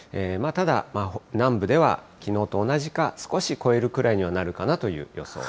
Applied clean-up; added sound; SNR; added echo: none; none; none; none.